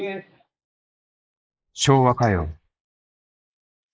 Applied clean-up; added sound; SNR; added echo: neural mask model Resemble Enhance denoiser.